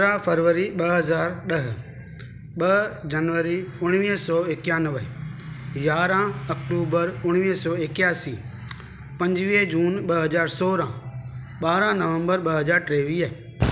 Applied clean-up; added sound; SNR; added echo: none; none; none; none.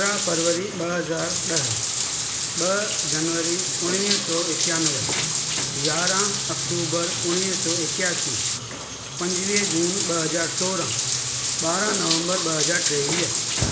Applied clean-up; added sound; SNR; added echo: none; Bathtub (filling or washing); -3 dB; reverberation time 0.7 s.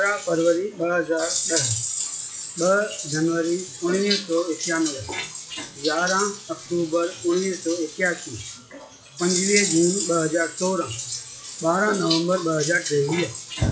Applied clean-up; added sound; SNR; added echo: classical method WPE with log-MMSE.